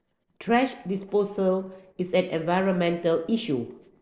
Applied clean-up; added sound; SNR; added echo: neural separator model SepFormer DNS4.